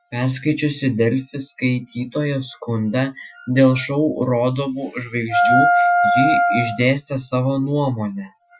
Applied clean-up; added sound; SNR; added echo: classical method Wiener filter.